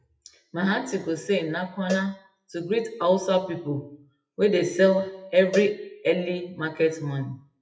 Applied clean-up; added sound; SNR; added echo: classical method WPE with log-MMSE.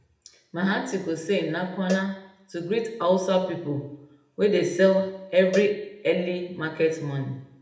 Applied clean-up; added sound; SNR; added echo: none; Cowbell; 14 dB; reverberation time 0.7 s.